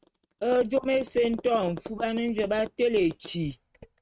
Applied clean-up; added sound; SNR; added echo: neural mask model RNNoise.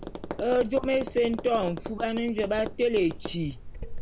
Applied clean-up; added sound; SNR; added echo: none; Tap; 9 dB; none.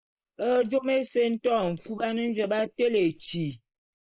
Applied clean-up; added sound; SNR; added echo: neural mask model Resemble Enhance denoiser.